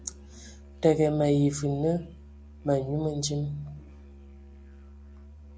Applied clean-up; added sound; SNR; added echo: none; Musical instrument; 18 dB; none.